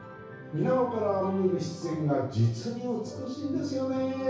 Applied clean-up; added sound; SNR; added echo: none; none; none; reverberation time 0.6 s.